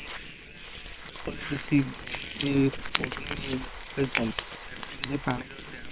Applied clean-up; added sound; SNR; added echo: neural separator model SepFormer WHAM!.